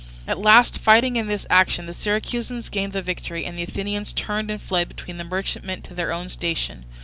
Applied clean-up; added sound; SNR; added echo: none; none; none; none.